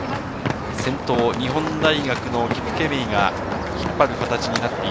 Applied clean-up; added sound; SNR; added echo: none; none; none; none.